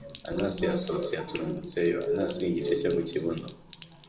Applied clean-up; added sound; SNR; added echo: none; Sink (filling or washing); 18 dB; reverberation time 0.6 s.